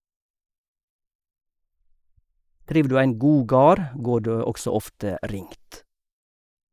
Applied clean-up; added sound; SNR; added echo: neural mask model Resemble Enhance denoiser.